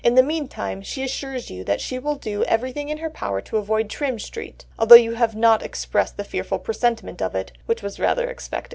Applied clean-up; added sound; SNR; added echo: none; none; none; none.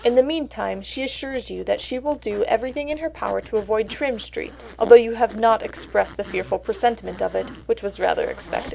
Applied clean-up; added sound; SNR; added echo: none; Zipper (clothing); 20 dB; none.